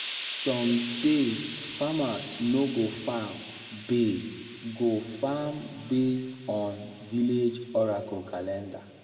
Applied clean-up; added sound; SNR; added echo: none; Hiss; 9 dB; reverberation time 1.3 s.